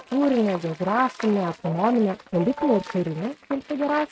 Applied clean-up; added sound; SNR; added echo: neural mask model RNNoise.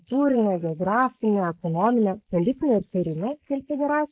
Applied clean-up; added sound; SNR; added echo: neural mask model Resemble Enhance denoiser.